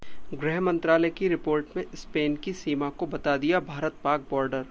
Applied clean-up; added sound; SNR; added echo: none; none; none; none.